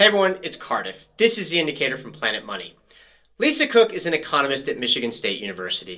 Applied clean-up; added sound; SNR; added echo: none; none; none; reverberation time 0.2 s.